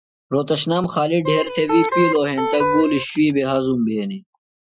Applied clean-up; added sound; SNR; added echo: classical method Wiener filter.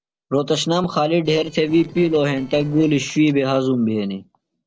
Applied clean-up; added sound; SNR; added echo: neural separator model SepFormer DNS4.